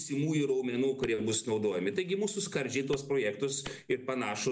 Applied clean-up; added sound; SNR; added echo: none; Clapping; 15 dB; none.